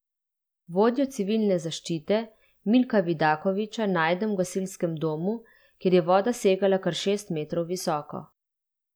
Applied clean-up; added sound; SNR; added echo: none; none; none; none.